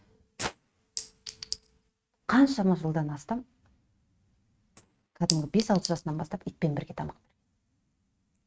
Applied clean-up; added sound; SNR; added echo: neural mask model RNNoise.